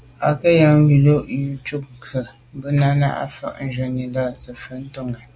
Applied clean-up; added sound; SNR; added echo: none; none; none; none.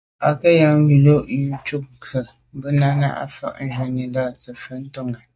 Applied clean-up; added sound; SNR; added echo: neural mask model DeepFilterNet 3.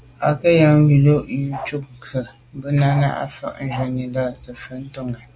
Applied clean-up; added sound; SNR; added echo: none; Bark; 15 dB; none.